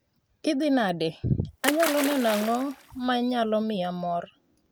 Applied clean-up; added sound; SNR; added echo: none; Splash, splatter; 8 dB; none.